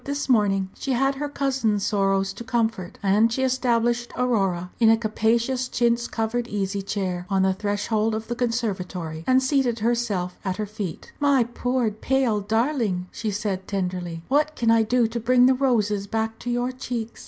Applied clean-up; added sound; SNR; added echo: none; none; none; none.